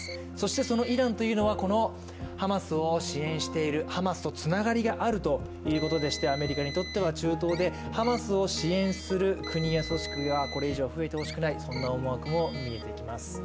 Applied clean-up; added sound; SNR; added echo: none; Car; 16 dB; none.